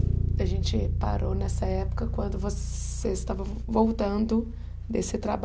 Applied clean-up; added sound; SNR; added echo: none; Bass guitar; -1 dB; none.